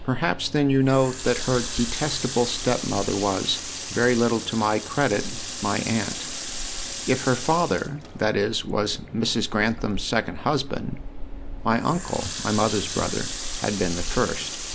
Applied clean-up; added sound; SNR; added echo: none; Train + Water tap, faucet; 7 dB; none.